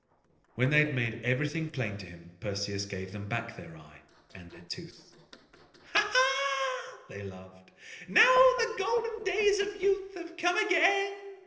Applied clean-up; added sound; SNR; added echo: neural separator model SepFormer DNS4.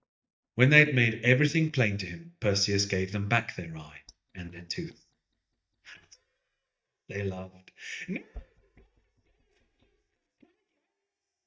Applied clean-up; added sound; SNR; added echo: neural mask model DeepFilterNet 3.